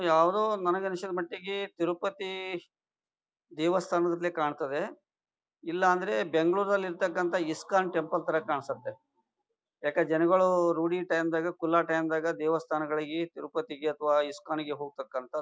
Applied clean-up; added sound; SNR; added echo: none; none; none; none.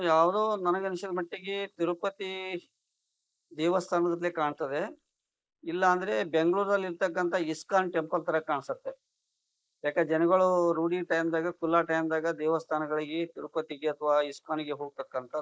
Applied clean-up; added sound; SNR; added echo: neural mask model Resemble Enhance denoiser.